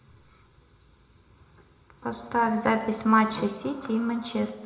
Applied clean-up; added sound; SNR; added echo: none; none; none; reverberation time 0.6 s.